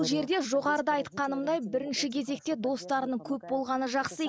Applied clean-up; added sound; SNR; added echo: none; none; none; none.